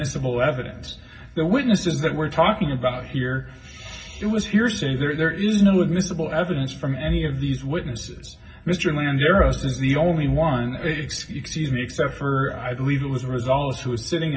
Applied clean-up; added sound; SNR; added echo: none; none; none; reverberation time 0.4 s.